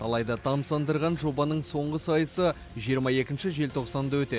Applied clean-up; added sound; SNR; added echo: none; none; none; none.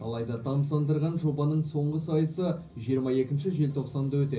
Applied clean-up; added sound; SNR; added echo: none; none; none; reverberation time 0.5 s.